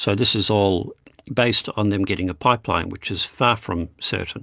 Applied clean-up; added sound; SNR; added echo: none; none; none; none.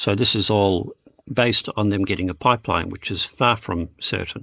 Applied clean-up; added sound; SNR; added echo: neural mask model Resemble Enhance denoiser.